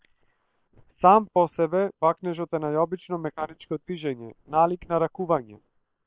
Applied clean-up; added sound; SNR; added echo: neural separator model SepFormer WHAM!.